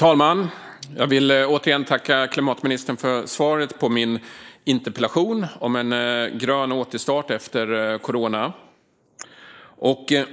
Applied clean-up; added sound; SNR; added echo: neural mask model Resemble Enhance denoiser.